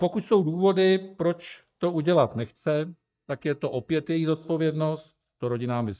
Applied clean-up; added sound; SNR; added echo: neural mask model DeepFilterNet 3.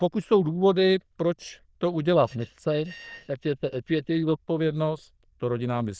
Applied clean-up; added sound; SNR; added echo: neural diffusion model UNIVERSE++.